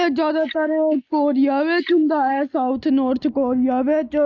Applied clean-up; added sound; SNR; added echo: neural mask model Resemble Enhance denoiser.